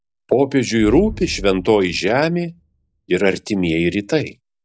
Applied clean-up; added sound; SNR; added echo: none; Explosion; 18 dB; none.